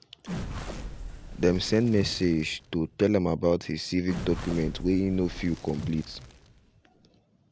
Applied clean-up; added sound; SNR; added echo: none; Crackle; 10 dB; none.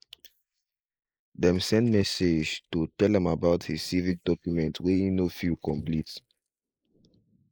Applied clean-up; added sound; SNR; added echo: neural mask model Resemble Enhance denoiser.